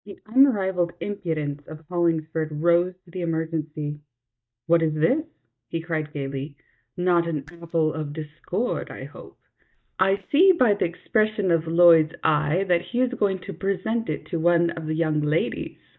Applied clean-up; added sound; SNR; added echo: neural mask model DeepFilterNet 3.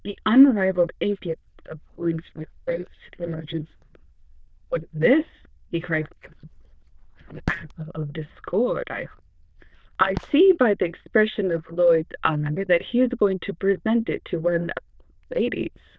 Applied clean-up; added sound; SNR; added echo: neural diffusion model UNIVERSE++.